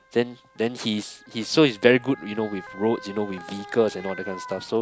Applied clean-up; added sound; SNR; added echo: none; Motor vehicle (road) / Siren; 18 dB; none.